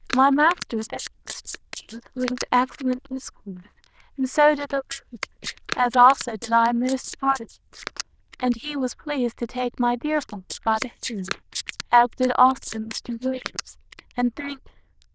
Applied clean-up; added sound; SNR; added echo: neural diffusion model UNIVERSE++.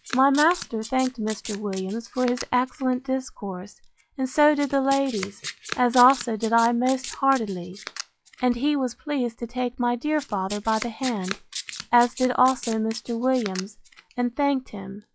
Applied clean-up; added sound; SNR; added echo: classical method log-MMSE.